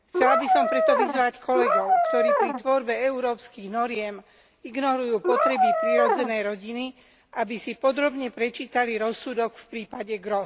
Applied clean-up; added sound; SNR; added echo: none; Brass instrument; -4 dB; none.